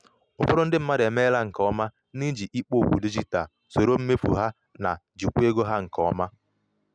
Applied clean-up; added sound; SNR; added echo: none; none; none; none.